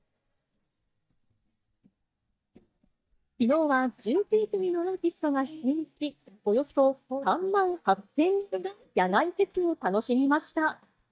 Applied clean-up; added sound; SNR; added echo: neural mask model DeepFilterNet 3.